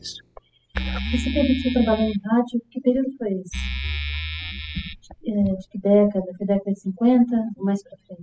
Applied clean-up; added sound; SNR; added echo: classical method spectral subtraction.